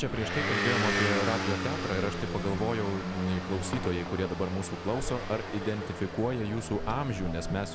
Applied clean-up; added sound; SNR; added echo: none; Motor vehicle (road) / Engine; 1 dB; none.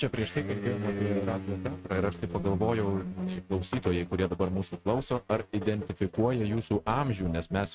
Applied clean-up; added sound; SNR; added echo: neural mask model RNNoise.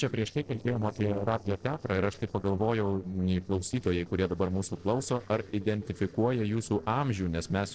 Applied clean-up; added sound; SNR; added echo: neural separator model SepFormer DNS4.